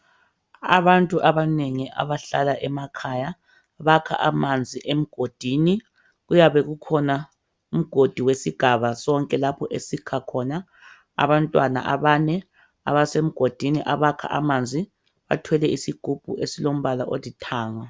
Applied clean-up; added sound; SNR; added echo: none; none; none; none.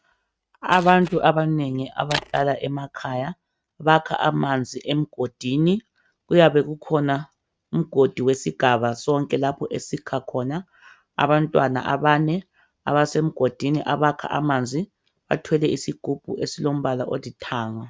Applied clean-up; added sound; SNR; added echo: neural mask model RNNoise.